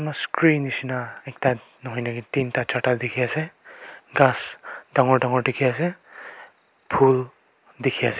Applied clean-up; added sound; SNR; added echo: none; none; none; none.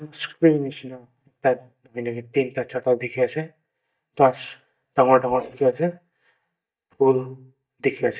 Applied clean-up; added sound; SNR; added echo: neural mask model DeepFilterNet 3.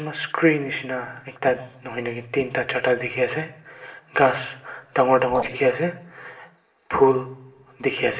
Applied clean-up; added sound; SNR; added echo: neural separator model SepFormer DNS4.